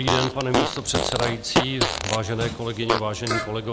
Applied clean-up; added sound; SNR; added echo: none; Fart; -1 dB; none.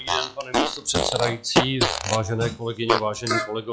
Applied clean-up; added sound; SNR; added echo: classical method log-MMSE.